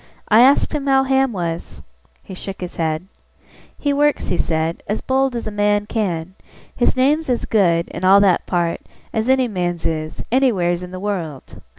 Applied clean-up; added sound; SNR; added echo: none; none; none; none.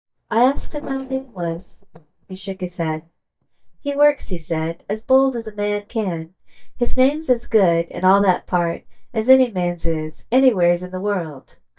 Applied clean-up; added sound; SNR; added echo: neural mask model DeepFilterNet 3.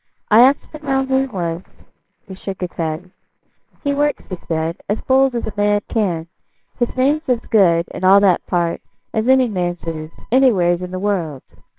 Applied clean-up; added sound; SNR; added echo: neural separator model SepFormer WHAMR!.